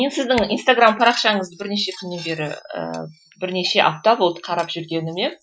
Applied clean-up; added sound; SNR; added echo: classical method Wiener filter.